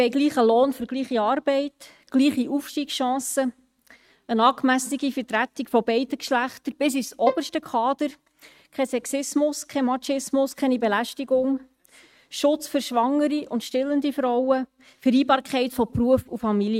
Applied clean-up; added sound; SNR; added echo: neural mask model RNNoise.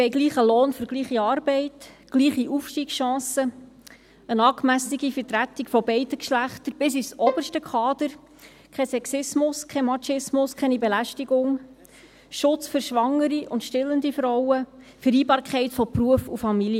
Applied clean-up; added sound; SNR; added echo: none; Bowed string instrument; 8 dB; none.